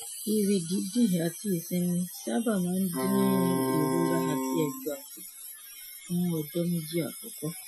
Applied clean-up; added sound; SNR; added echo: classical method Wiener filter.